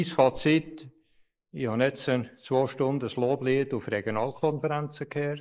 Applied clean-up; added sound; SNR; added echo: neural mask model Resemble Enhance denoiser.